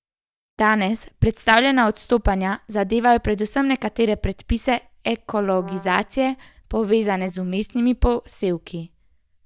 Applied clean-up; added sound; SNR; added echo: neural mask model DeepFilterNet 3.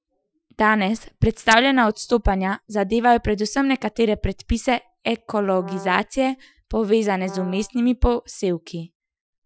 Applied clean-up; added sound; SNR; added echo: classical method Wiener filter.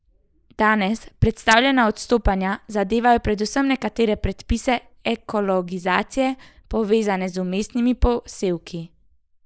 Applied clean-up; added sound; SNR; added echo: neural mask model Resemble Enhance denoiser.